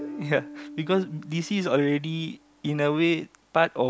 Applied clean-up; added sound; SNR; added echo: none; Bass guitar; 18 dB; none.